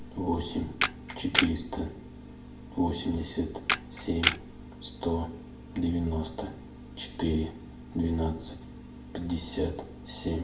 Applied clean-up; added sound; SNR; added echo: none; Camera; 0 dB; reverberation time 0.4 s.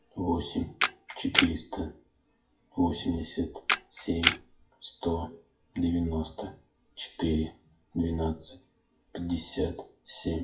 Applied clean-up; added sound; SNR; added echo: classical method WPE with log-MMSE.